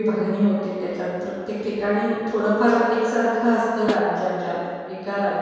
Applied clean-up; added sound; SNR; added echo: none; Snare drum; 12 dB; reverberation time 1.9 s.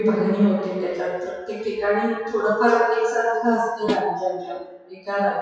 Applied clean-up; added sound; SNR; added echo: classical method WPE with log-MMSE.